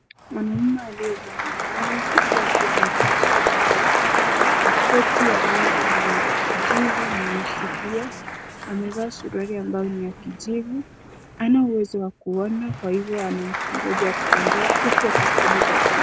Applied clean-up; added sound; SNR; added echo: none; Applause; -5 dB; none.